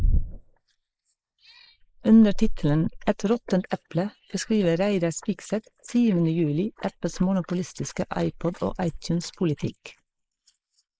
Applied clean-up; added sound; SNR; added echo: neural mask model Resemble Enhance denoiser.